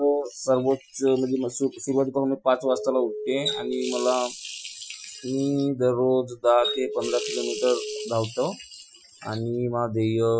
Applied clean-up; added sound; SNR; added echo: classical method Wiener filter.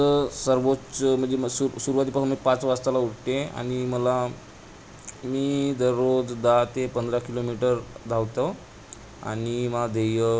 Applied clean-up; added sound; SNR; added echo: none; none; none; none.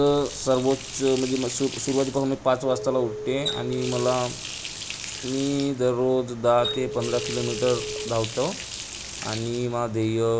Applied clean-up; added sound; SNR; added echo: none; Water tap, faucet + Telephone; 9 dB; none.